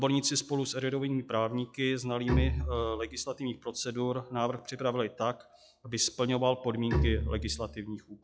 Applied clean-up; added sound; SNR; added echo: classical method log-MMSE.